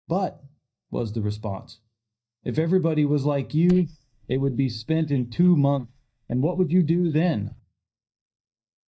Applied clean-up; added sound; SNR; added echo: neural mask model DeepFilterNet 3.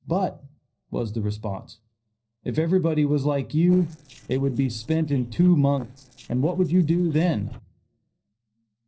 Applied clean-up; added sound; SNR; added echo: neural separator model SepFormer DNS4.